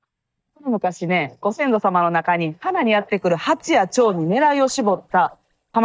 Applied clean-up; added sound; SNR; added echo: neural mask model DeepFilterNet 3.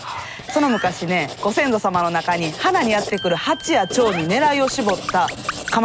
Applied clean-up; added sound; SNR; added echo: none; Writing; 13 dB; none.